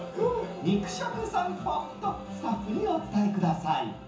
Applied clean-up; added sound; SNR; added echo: none; none; none; reverberation time 0.6 s.